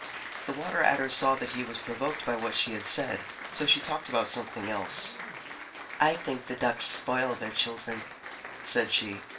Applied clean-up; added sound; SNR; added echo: none; Applause; 10 dB; reverberation time 0.2 s.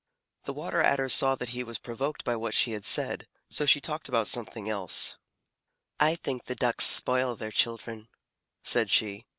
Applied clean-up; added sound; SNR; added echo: none; none; none; none.